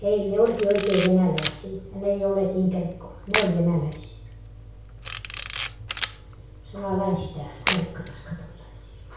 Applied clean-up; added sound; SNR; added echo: none; Camera; 6 dB; reverberation time 0.6 s.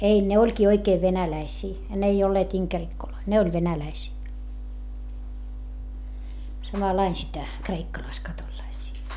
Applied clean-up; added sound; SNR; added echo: none; none; none; none.